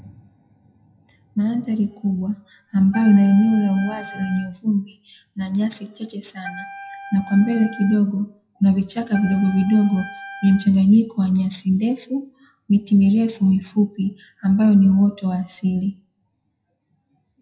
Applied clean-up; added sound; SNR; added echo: classical method WPE with log-MMSE.